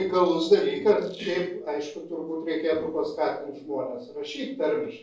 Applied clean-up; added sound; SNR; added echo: neural separator model SepFormer DNS4.